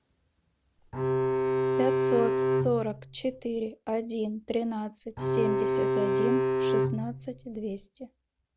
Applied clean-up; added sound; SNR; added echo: none; Bowed string instrument; -4 dB; none.